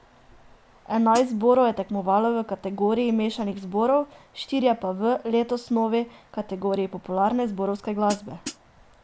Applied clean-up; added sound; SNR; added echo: none; Hi-hat; 13 dB; none.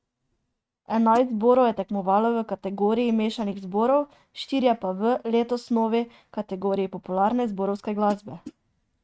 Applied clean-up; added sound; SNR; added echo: neural mask model RNNoise.